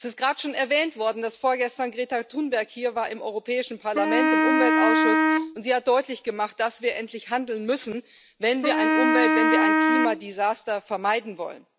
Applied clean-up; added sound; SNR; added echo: none; Wind instrument, woodwind instrument; -4 dB; none.